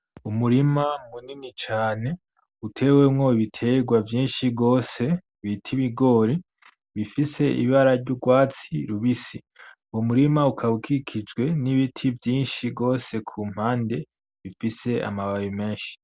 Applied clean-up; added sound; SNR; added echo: none; none; none; none.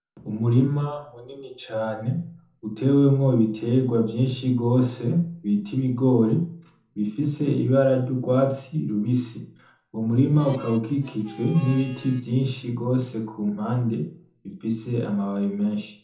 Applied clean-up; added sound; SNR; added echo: none; Harmonica; 19 dB; reverberation time 0.5 s.